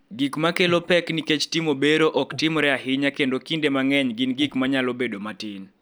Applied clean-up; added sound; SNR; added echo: none; Breathing; 17 dB; none.